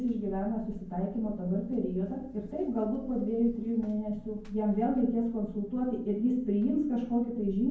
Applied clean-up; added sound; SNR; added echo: none; Buzz; 18 dB; reverberation time 0.9 s.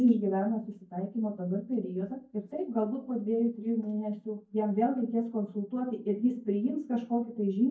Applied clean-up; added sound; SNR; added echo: neural mask model DeepFilterNet 3.